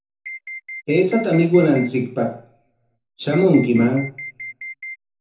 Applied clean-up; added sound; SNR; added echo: none; Alarm; 14 dB; reverberation time 0.7 s.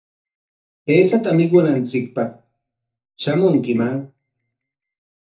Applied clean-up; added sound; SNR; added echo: neural mask model DeepFilterNet 3.